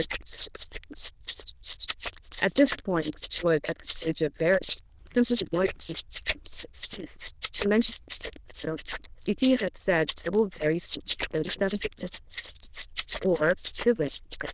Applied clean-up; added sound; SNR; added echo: neural diffusion model UNIVERSE++.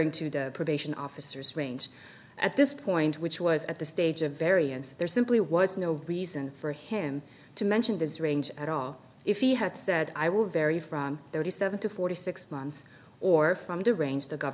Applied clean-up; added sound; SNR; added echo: none; none; none; none.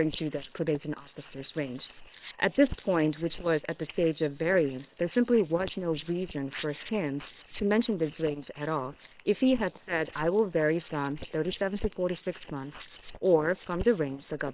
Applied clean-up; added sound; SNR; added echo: neural separator model SepFormer WHAM!.